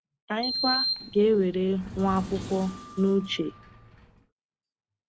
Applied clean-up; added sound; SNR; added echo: none; Sliding door; 7 dB; none.